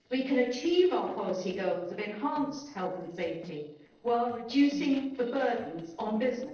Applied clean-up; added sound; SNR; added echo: neural separator model SepFormer DNS4.